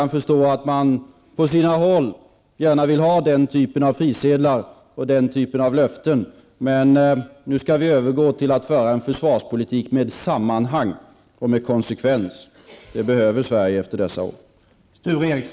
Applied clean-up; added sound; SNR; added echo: none; none; none; none.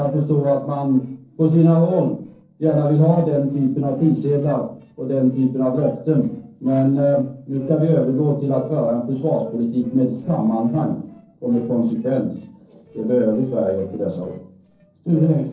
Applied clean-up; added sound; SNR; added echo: neural separator model SepFormer DNS4.